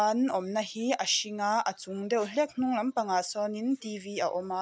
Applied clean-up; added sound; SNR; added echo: none; none; none; none.